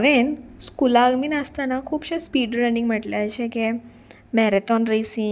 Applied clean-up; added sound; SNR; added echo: none; none; none; none.